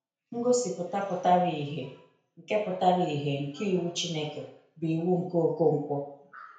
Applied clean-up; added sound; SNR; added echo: none; none; none; reverberation time 0.5 s.